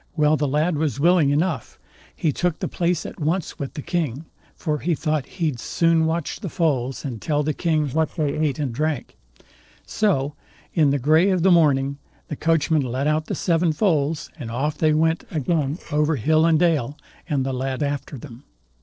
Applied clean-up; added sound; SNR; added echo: neural separator model SepFormer DNS4.